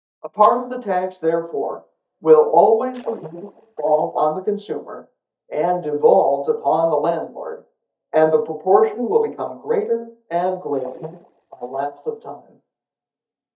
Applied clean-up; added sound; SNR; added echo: neural mask model DeepFilterNet 3.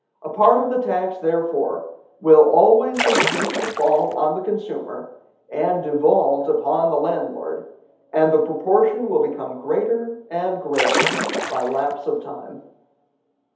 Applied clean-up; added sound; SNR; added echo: none; Splash, splatter; 2 dB; reverberation time 0.8 s.